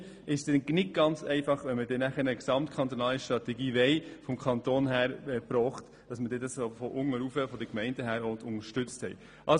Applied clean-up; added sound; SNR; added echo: none; none; none; none.